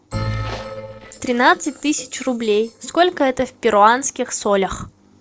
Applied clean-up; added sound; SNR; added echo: neural separator model SepFormer DNS4.